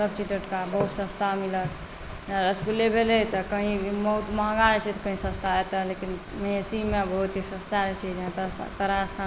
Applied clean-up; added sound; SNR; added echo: none; none; none; none.